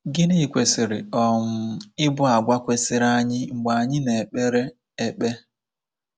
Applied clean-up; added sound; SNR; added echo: none; none; none; none.